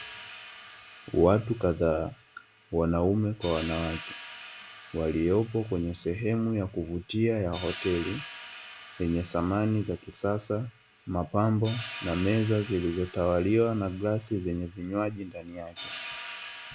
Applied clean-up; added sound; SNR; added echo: none; Hi-hat; 14 dB; none.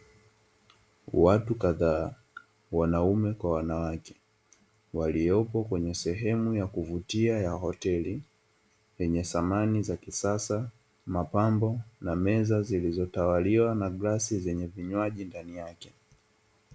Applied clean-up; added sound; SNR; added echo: none; none; none; none.